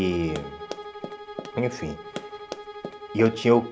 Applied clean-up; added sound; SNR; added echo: none; Run + Bowed string instrument; 11 dB; none.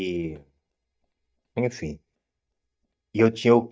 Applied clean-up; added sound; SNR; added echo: neural mask model DeepFilterNet 3.